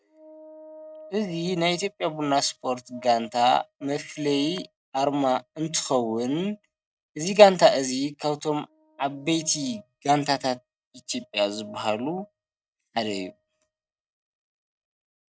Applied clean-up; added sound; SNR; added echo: neural mask model RNNoise.